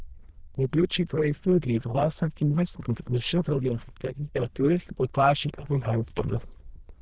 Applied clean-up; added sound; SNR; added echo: neural diffusion model UNIVERSE++.